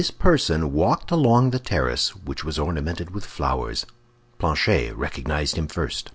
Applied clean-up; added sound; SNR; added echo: none; none; none; none.